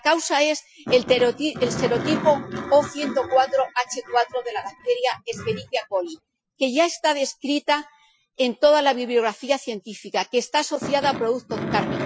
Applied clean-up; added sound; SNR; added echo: classical method Wiener filter.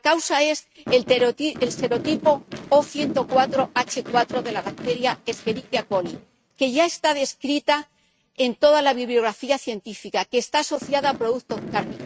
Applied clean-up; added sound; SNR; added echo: neural mask model RNNoise.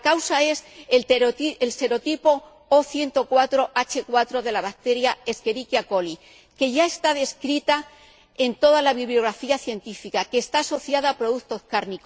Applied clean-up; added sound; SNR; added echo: none; none; none; none.